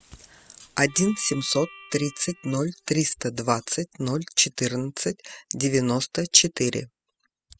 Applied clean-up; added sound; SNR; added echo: classical method spectral subtraction.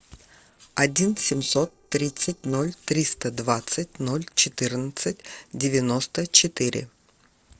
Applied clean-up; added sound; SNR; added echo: neural separator model SepFormer DNS4.